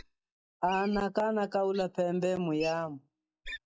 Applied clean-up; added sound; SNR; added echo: classical method log-MMSE.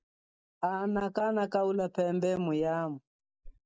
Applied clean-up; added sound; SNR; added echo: neural mask model DeepFilterNet 3.